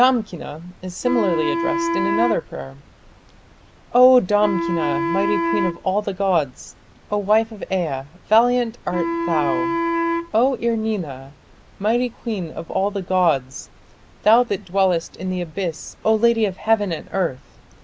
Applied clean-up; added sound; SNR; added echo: none; Wind instrument, woodwind instrument; 3 dB; none.